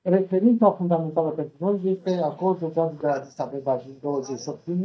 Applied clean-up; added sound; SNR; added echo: neural mask model DeepFilterNet 3.